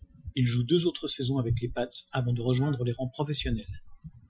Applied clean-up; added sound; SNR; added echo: classical method Wiener filter.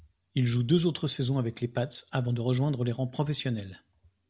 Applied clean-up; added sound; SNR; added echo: none; none; none; none.